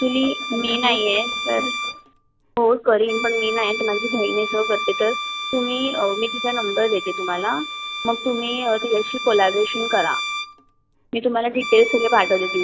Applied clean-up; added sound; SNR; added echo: none; Bowed string instrument; 7 dB; none.